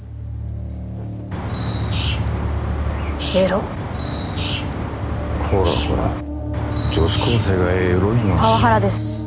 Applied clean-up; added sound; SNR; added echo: none; Bird; 6 dB; none.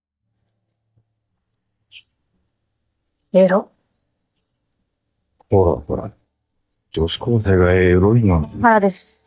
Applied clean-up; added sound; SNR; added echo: neural mask model DeepFilterNet 3.